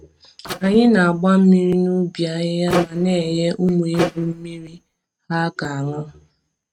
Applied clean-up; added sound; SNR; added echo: neural mask model RNNoise.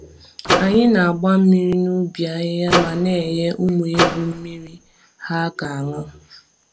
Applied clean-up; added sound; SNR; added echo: none; Microwave oven; 3 dB; none.